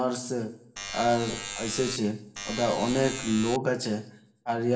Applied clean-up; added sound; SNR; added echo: none; Alarm; 8 dB; reverberation time 0.6 s.